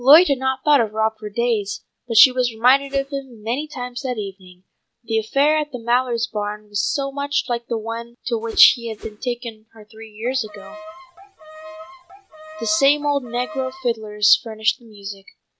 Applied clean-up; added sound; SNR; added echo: none; Bowed string instrument + Whoosh, swoosh, swish; 15 dB; none.